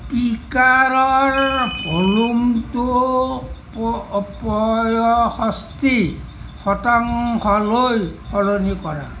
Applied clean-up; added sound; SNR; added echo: none; Ringtone; 10 dB; reverberation time 0.4 s.